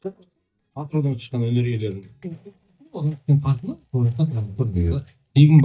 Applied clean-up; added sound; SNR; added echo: neural mask model DeepFilterNet 3.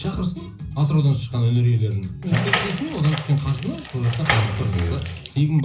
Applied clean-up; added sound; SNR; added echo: none; Door; 8 dB; reverberation time 0.5 s.